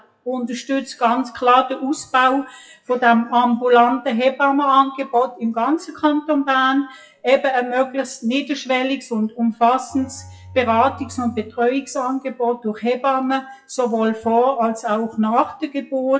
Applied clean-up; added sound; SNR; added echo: classical method WPE with log-MMSE.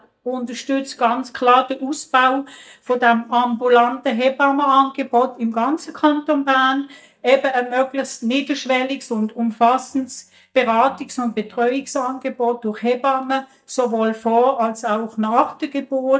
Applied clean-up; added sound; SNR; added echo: neural mask model DeepFilterNet 3.